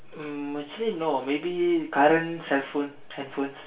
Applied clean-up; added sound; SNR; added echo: none; none; none; reverberation time 0.3 s.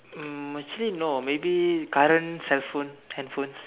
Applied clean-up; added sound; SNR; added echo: none; none; none; none.